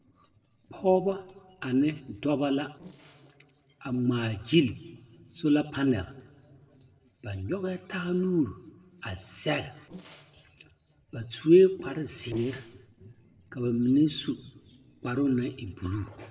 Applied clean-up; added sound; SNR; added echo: neural separator model SepFormer DNS4.